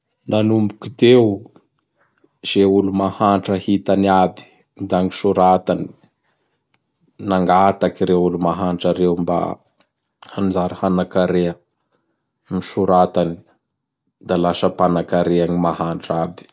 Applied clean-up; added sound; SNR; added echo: none; none; none; none.